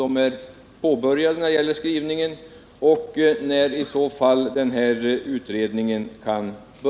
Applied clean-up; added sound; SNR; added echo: none; none; none; none.